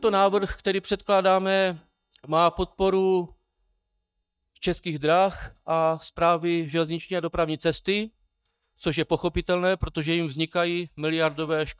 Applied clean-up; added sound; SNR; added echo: neural mask model DeepFilterNet 3.